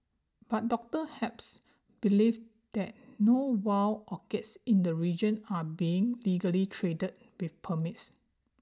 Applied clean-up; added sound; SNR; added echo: none; none; none; none.